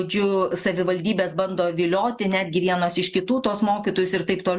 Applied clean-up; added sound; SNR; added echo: none; none; none; none.